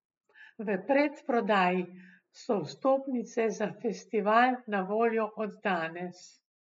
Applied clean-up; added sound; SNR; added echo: neural mask model Resemble Enhance denoiser.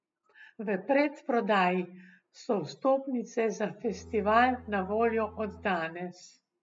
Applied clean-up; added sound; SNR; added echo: none; Bowed string instrument; 20 dB; none.